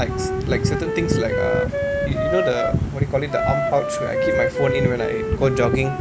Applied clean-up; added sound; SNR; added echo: none; Wind instrument, woodwind instrument; 2 dB; none.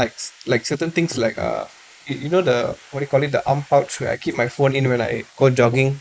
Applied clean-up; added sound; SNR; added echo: neural mask model Resemble Enhance denoiser.